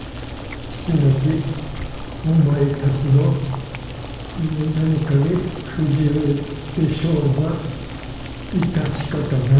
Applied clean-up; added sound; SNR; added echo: none; Boiling; 11 dB; reverberation time 1.1 s.